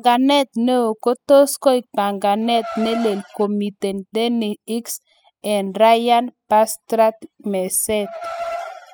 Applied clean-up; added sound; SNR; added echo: classical method spectral subtraction.